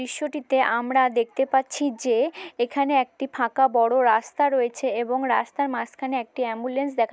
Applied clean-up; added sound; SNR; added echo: none; none; none; none.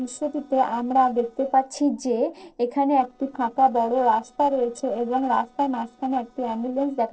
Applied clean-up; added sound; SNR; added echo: neural separator model SepFormer DNS4.